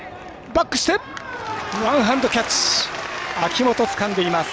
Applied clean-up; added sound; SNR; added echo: none; none; none; none.